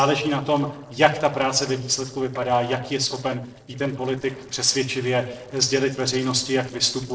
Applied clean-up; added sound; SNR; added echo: neural separator model SepFormer DNS4.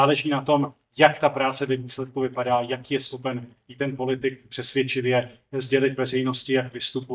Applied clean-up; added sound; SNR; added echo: neural mask model DeepFilterNet 3.